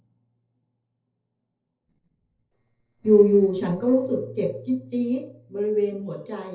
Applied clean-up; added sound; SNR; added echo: neural separator model SepFormer DNS4.